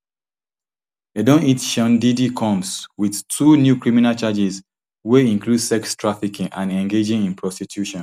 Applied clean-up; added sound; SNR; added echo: none; none; none; none.